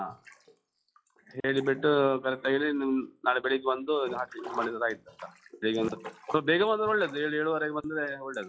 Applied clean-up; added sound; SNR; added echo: classical method log-MMSE.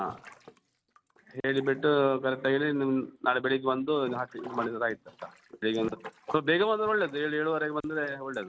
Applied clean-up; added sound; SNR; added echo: neural mask model RNNoise.